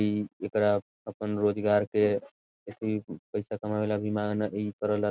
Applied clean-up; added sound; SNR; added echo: none; none; none; none.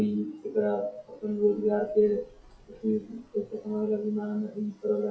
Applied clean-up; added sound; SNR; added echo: classical method WPE with log-MMSE.